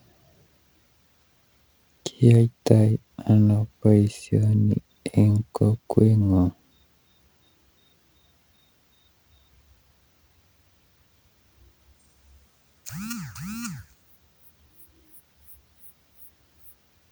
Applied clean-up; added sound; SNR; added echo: none; none; none; none.